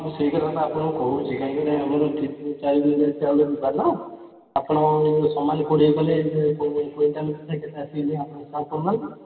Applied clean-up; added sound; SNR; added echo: none; none; none; reverberation time 1.4 s.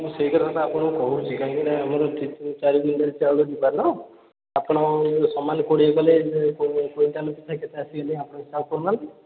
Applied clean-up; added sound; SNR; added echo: none; none; none; none.